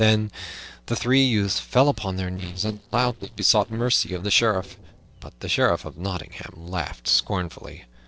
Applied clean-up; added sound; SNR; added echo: neural separator model SepFormer DNS4.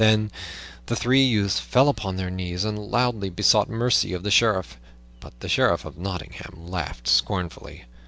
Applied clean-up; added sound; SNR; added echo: none; none; none; none.